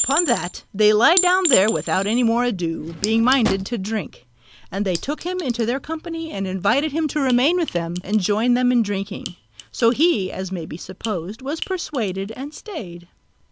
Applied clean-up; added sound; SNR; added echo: none; Chink, clink + Drawer open or close; 10 dB; none.